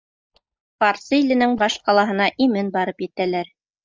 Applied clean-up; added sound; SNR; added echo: neural mask model DeepFilterNet 3.